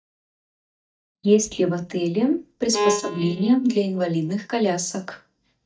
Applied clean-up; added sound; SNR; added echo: neural mask model DeepFilterNet 3.